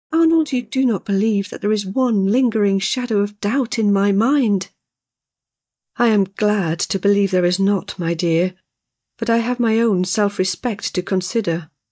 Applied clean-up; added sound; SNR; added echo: neural mask model DeepFilterNet 3.